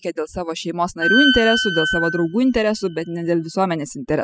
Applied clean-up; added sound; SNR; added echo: classical method spectral subtraction.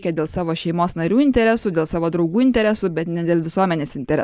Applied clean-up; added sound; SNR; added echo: neural mask model Resemble Enhance denoiser.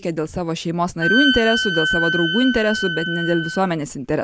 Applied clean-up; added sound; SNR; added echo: none; Wind instrument, woodwind instrument; 2 dB; none.